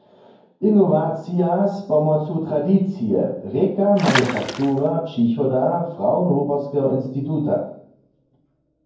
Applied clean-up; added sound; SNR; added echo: none; Water / Splash, splatter; 4 dB; reverberation time 0.9 s.